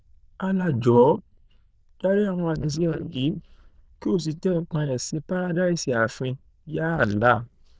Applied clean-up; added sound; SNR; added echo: neural diffusion model UNIVERSE++.